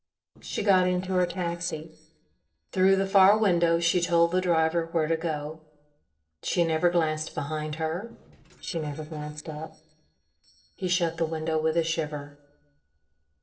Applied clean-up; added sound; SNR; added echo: neural separator model SepFormer DNS4.